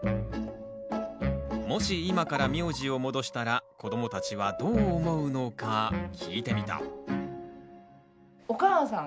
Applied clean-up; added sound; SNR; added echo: none; none; none; none.